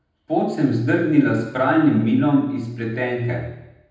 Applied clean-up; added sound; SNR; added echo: none; none; none; reverberation time 0.8 s.